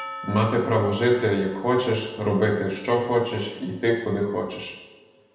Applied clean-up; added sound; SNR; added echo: none; Percussion; 18 dB; reverberation time 0.9 s.